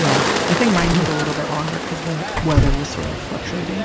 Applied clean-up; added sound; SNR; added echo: none; Bird + Door / Car; -1 dB; none.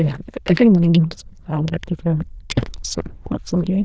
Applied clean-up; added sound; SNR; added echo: neural diffusion model UNIVERSE++.